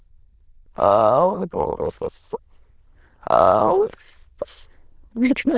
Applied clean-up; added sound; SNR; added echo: neural diffusion model UNIVERSE++.